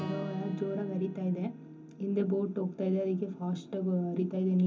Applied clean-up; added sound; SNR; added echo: none; Acoustic guitar / Strum; 14 dB; reverberation time 0.3 s.